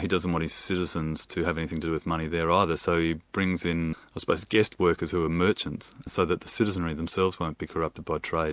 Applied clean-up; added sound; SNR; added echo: none; none; none; none.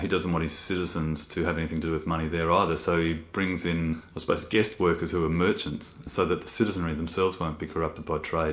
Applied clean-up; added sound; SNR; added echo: none; none; none; reverberation time 1.9 s.